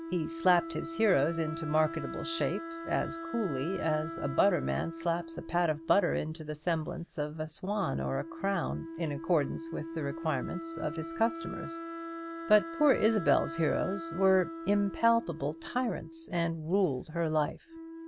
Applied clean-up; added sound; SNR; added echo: none; Wind instrument, woodwind instrument; 10 dB; none.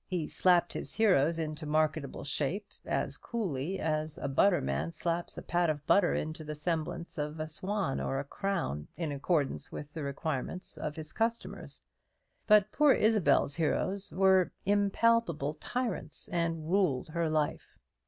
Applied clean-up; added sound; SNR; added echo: none; none; none; none.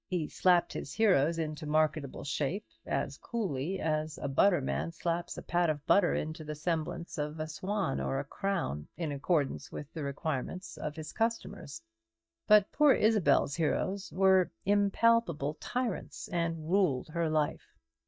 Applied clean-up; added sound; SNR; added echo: neural mask model DeepFilterNet 3.